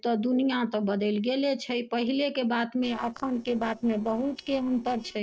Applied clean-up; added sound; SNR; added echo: neural separator model SepFormer DNS4.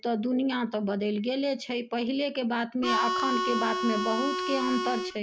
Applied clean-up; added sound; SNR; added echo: none; Harmonica; 0 dB; none.